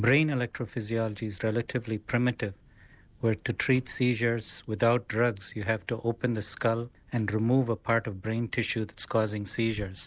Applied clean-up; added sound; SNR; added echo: none; none; none; none.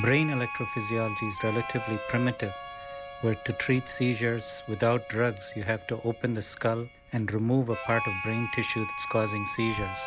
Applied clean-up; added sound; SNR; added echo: none; Harmonica; 8 dB; none.